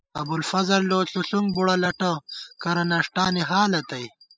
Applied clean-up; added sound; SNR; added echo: classical method spectral subtraction.